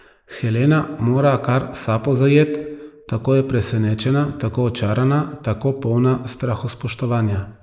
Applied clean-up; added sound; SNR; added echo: neural mask model Resemble Enhance denoiser.